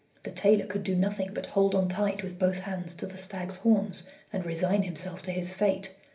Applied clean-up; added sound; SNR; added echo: none; none; none; reverberation time 0.3 s.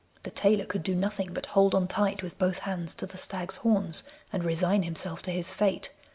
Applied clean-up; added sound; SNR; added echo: none; none; none; none.